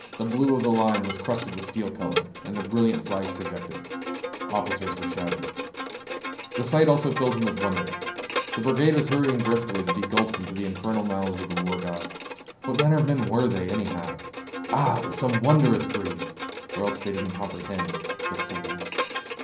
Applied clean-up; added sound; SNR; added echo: none; Bowed string instrument; 6 dB; reverberation time 0.6 s.